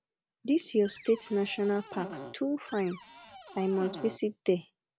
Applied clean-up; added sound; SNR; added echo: none; Cupboard open or close; 14 dB; none.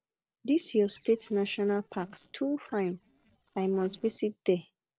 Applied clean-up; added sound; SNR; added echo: neural separator model SepFormer DNS4.